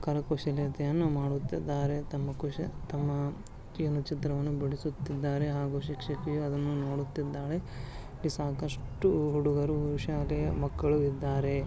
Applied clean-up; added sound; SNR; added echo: none; none; none; none.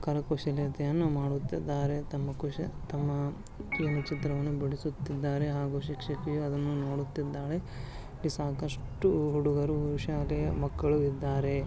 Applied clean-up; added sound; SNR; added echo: none; Organ; 10 dB; none.